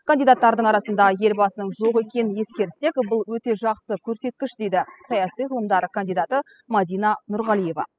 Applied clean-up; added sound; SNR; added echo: classical method spectral subtraction.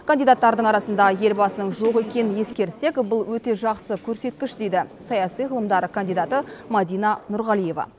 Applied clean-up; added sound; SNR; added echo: none; none; none; none.